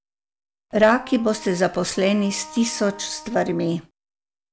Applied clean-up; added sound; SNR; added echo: none; Wind instrument, woodwind instrument; 19 dB; none.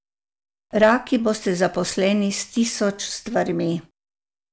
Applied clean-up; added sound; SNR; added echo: none; none; none; none.